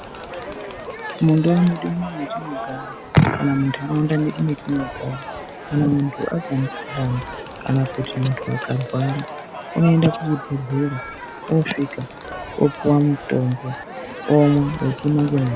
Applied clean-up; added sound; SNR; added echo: none; Crowd; 12 dB; none.